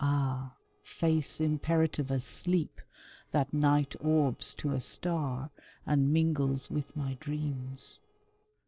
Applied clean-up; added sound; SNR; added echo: neural separator model SepFormer DNS4.